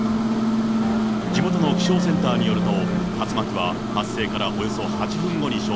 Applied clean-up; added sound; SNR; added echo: none; Wind instrument, woodwind instrument + Microwave oven; -4 dB; none.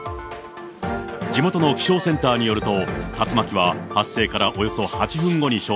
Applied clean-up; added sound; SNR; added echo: none; none; none; none.